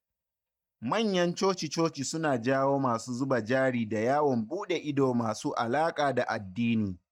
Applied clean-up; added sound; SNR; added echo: neural mask model DeepFilterNet 3.